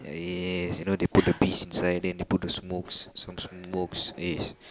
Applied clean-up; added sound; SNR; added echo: none; none; none; none.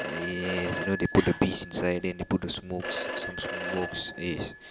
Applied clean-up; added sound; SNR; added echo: none; Telephone; 5 dB; none.